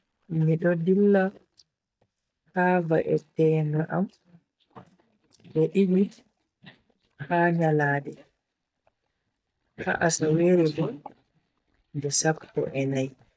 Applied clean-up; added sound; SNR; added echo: neural mask model DeepFilterNet 3.